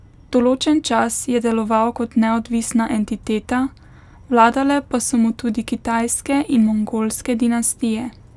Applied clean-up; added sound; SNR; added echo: none; none; none; none.